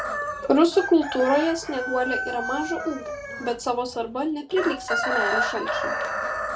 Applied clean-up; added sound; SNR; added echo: none; Chicken, rooster; 4 dB; reverberation time 0.2 s.